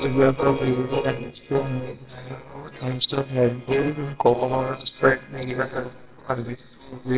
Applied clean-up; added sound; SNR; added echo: neural separator model SepFormer WHAMR!.